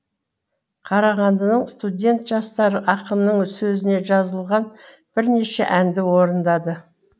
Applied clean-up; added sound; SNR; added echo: none; none; none; none.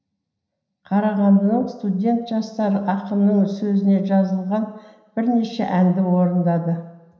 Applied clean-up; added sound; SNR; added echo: none; none; none; reverberation time 0.9 s.